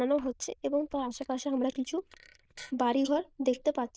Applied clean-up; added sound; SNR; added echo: neural diffusion model UNIVERSE++.